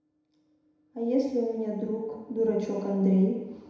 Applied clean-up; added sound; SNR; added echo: none; none; none; reverberation time 1.0 s.